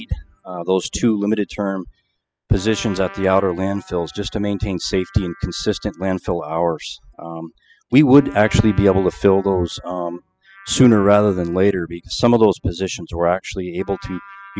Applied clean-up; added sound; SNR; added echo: classical method spectral subtraction.